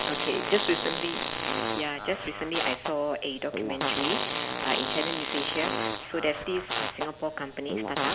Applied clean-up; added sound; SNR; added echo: none; Fart; 0 dB; none.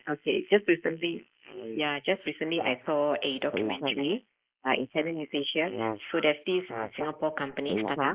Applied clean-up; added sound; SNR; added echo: neural mask model Resemble Enhance denoiser.